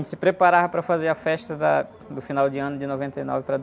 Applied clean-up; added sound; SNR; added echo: none; none; none; none.